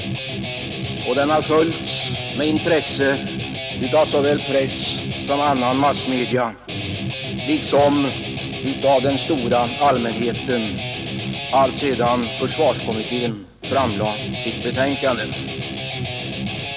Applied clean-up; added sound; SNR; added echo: none; Guitar; 3 dB; none.